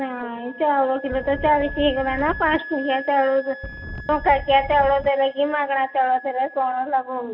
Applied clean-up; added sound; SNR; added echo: none; Wind instrument, woodwind instrument + Wind; 14 dB; none.